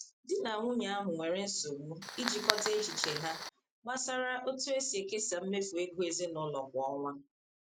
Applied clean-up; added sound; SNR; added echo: none; Fire; 0 dB; none.